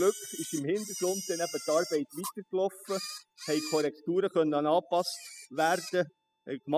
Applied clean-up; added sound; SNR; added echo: classical method spectral subtraction.